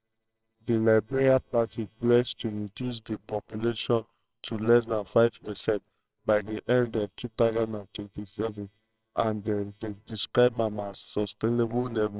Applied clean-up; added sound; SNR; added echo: neural separator model SepFormer WHAMR!.